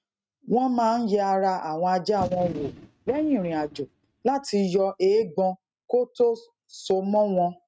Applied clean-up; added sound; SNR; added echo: neural mask model RNNoise.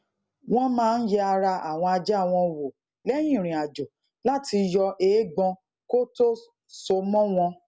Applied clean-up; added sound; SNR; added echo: none; none; none; none.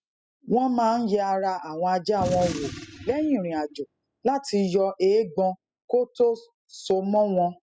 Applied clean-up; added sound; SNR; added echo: classical method spectral subtraction.